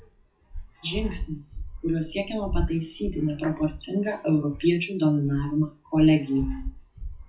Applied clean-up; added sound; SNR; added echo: classical method WPE with log-MMSE.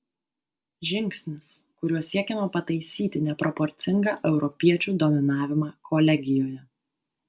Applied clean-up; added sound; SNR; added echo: none; none; none; none.